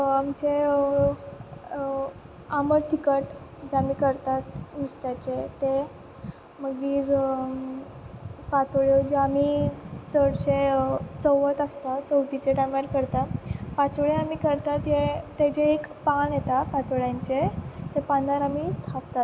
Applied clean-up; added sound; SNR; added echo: none; none; none; none.